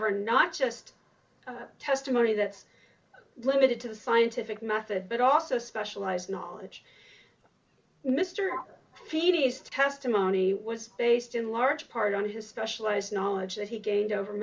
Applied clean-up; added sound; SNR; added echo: none; none; none; none.